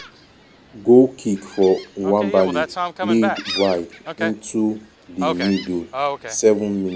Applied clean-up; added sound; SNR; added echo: none; Gull, seagull; 9 dB; none.